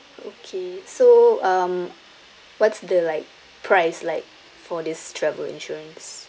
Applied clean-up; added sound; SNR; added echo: none; none; none; none.